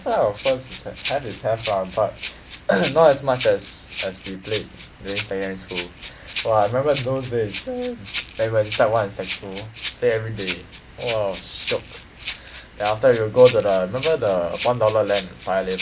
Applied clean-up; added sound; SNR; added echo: none; Rattle (instrument); 13 dB; none.